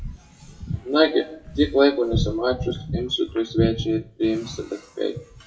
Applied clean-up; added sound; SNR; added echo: classical method WPE with log-MMSE.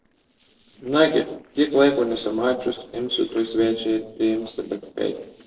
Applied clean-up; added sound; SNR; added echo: neural separator model SepFormer DNS4.